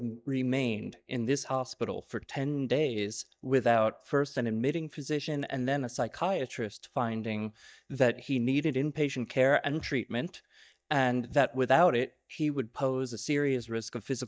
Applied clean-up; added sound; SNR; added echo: neural mask model DeepFilterNet 3.